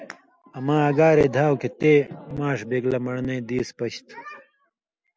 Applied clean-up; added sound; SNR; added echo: none; none; none; none.